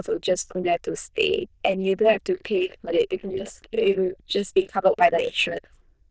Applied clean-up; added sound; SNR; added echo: neural diffusion model UNIVERSE++.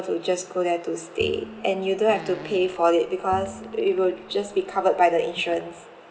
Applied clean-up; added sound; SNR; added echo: none; Fart + Bowed string instrument; 17 dB; none.